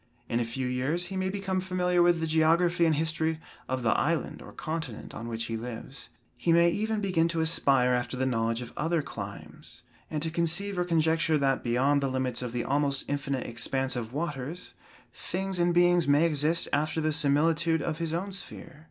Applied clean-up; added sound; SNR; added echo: none; none; none; none.